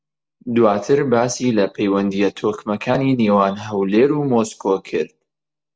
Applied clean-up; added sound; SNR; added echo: none; none; none; none.